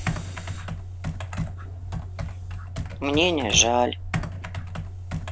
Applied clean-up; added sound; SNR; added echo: none; Computer keyboard; 3 dB; none.